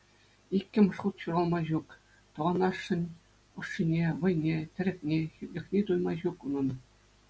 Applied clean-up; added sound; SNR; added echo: none; none; none; none.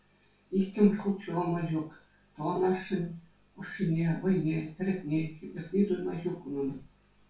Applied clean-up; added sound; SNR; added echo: none; none; none; reverberation time 0.3 s.